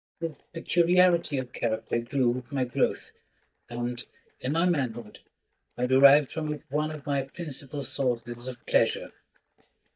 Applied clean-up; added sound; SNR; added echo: neural mask model DeepFilterNet 3.